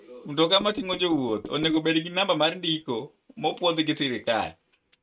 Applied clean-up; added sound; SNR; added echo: neural mask model RNNoise.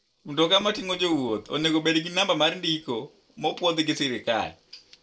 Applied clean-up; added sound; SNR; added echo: neural separator model SepFormer DNS4.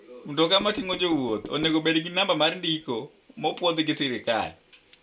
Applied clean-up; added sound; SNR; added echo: none; Knock / Wood; 14 dB; none.